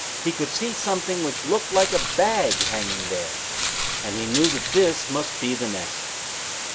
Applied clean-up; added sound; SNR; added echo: none; Walk, footsteps + Water; 2 dB; none.